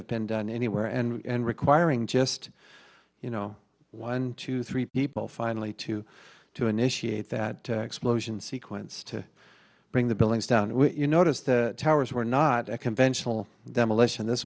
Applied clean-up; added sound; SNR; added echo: none; none; none; none.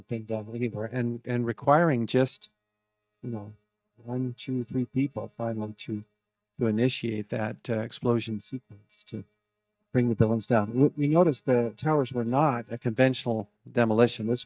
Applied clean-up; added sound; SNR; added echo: neural mask model DeepFilterNet 3.